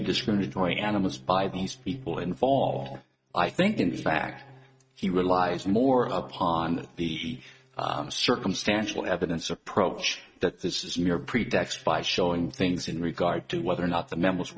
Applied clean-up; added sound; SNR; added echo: neural mask model RNNoise.